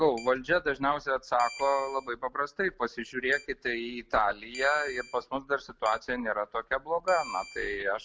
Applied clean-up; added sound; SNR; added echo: none; Keyboard (musical); 18 dB; none.